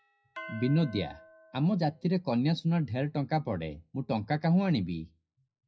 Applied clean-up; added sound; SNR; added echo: classical method WPE with log-MMSE.